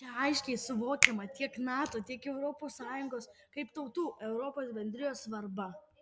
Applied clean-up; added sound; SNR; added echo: none; Finger snapping; -1 dB; none.